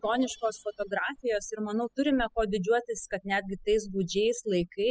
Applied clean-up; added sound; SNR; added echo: classical method spectral subtraction.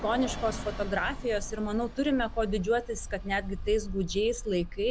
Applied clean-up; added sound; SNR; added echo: none; Bus; 8 dB; none.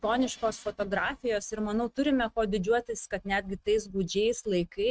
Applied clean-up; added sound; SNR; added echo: neural mask model RNNoise.